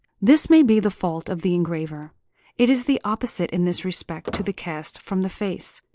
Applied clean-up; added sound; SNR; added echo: neural separator model SepFormer DNS4.